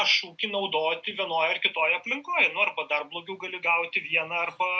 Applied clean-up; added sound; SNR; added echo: none; none; none; none.